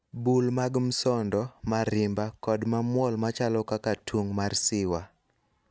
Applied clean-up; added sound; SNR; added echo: none; none; none; none.